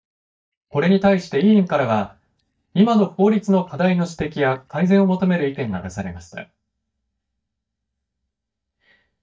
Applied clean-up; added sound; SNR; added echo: neural mask model DeepFilterNet 3.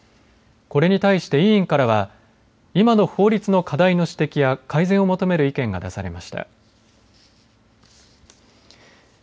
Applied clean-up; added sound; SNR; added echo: none; none; none; none.